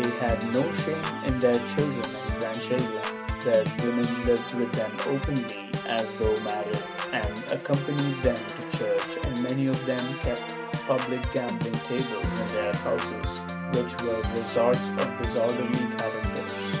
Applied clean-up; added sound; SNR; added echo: none; Organ; 3 dB; none.